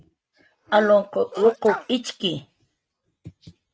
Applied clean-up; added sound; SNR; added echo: neural mask model RNNoise.